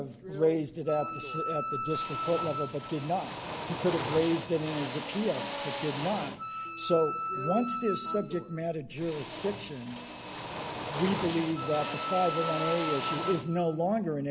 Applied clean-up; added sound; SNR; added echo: none; Wind instrument, woodwind instrument + Drill; 4 dB; none.